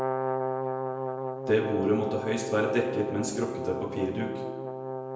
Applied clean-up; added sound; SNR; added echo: none; Brass instrument; 3 dB; reverberation time 1.0 s.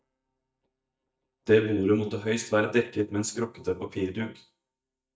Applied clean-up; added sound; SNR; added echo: neural mask model DeepFilterNet 3.